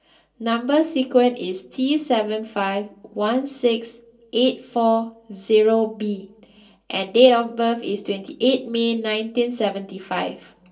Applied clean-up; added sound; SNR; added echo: none; none; none; reverberation time 0.2 s.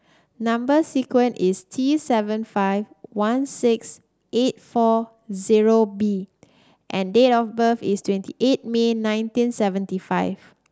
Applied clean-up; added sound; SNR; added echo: none; none; none; none.